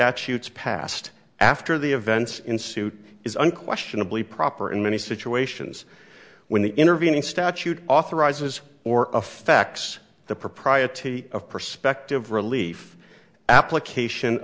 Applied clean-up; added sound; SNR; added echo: none; none; none; none.